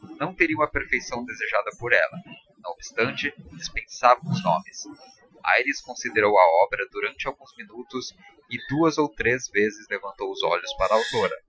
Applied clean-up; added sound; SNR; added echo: classical method Wiener filter.